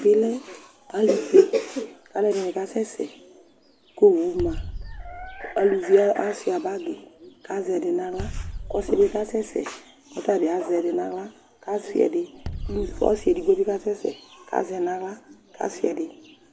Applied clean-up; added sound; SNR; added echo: none; Bass drum; 10 dB; none.